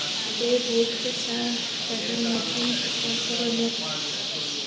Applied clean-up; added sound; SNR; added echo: none; Bird; -1 dB; reverberation time 0.8 s.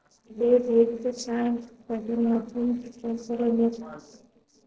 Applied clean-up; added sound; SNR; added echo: neural separator model SepFormer DNS4.